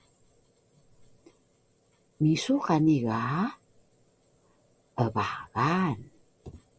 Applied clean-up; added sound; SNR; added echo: none; none; none; none.